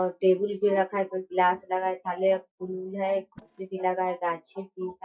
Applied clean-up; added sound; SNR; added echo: neural mask model DeepFilterNet 3.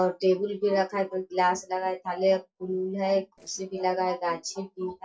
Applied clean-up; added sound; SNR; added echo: neural separator model SepFormer DNS4.